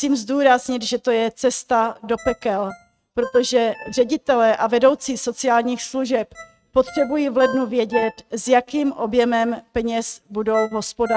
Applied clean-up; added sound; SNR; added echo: neural mask model RNNoise.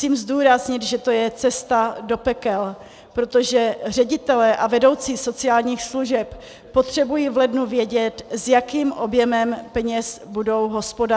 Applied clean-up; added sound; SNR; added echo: none; none; none; none.